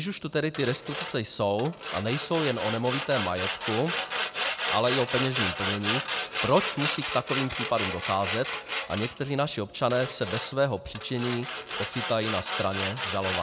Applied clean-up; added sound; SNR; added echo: none; Sawing; 4 dB; none.